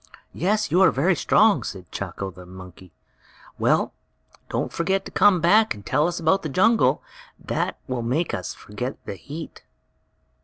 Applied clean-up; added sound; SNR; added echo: none; none; none; none.